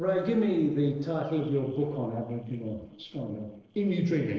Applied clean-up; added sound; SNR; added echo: neural separator model SepFormer DNS4.